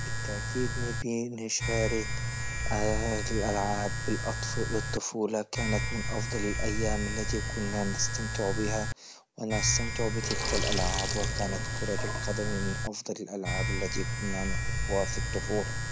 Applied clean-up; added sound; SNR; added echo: none; Sink (filling or washing) + Domestic sounds, home sounds; -2 dB; none.